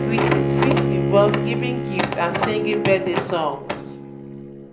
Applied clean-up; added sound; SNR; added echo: none; Bowed string instrument; 1 dB; reverberation time 0.5 s.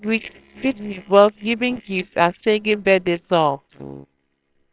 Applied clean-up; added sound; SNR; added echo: neural separator model SepFormer WHAMR!.